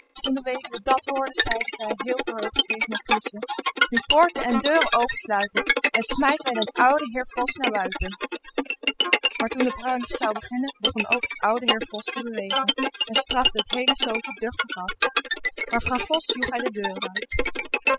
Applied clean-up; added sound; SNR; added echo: classical method spectral subtraction.